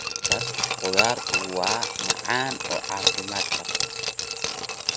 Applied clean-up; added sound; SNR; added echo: none; Glass; -4 dB; none.